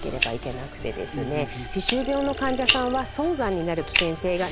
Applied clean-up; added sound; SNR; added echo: none; Fire; 4 dB; none.